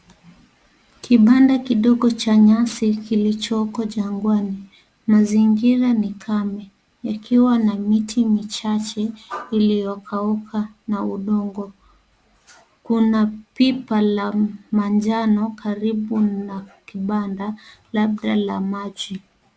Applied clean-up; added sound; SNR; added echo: none; none; none; none.